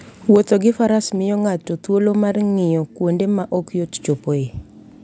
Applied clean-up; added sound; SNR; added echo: none; none; none; none.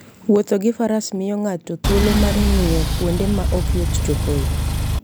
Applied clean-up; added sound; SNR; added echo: none; Engine; -3 dB; none.